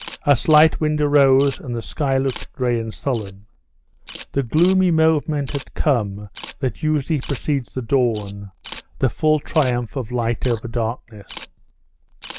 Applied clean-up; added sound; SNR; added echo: neural mask model Resemble Enhance denoiser.